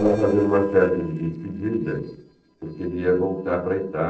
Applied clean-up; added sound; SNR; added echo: neural separator model SepFormer DNS4.